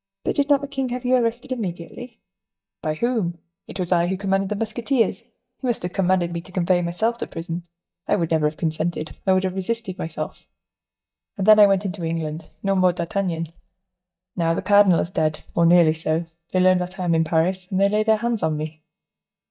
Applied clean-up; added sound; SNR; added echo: neural mask model DeepFilterNet 3.